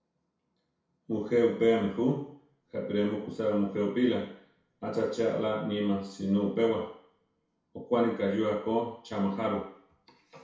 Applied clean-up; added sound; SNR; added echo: none; none; none; reverberation time 0.6 s.